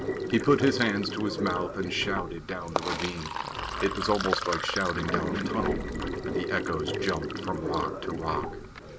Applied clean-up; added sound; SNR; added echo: none; Sink (filling or washing); 2 dB; none.